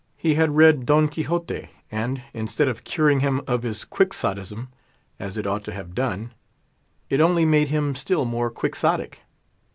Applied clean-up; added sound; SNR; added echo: none; none; none; none.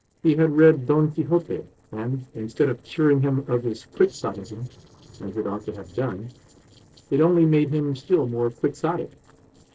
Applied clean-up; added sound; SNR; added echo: neural separator model SepFormer DNS4.